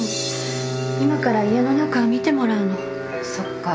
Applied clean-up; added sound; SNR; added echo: none; Bowed string instrument; 6 dB; none.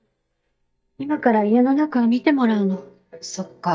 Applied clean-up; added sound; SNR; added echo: neural mask model DeepFilterNet 3.